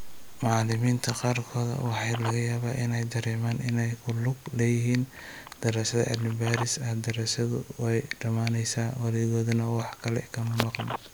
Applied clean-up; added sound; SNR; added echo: none; Telephone; 19 dB; none.